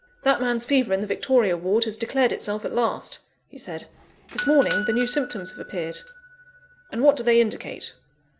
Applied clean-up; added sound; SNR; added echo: none; Doorbell; 2 dB; none.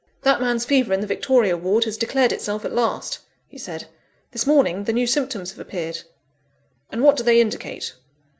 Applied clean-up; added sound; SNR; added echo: none; none; none; none.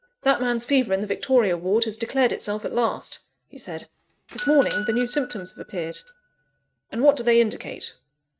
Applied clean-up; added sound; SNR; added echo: neural mask model RNNoise.